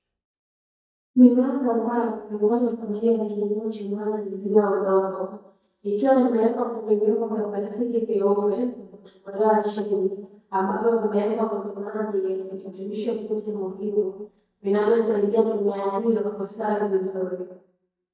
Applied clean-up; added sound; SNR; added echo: neural mask model DeepFilterNet 3.